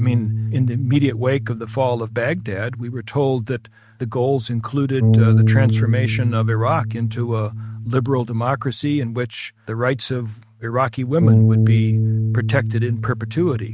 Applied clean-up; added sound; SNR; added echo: neural mask model RNNoise.